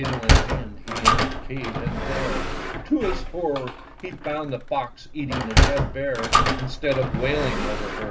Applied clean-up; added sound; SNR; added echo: none; Sliding door; -5 dB; none.